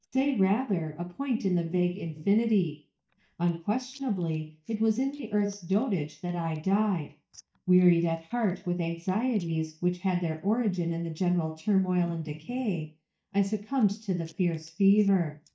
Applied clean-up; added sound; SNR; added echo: neural mask model DeepFilterNet 3.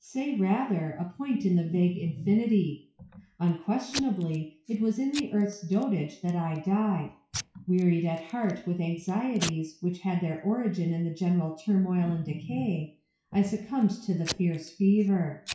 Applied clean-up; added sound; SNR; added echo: classical method WPE with log-MMSE.